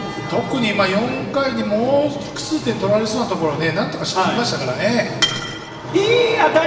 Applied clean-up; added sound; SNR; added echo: none; none; none; reverberation time 1.3 s.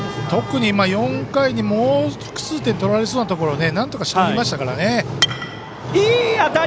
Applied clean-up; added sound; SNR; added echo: none; none; none; none.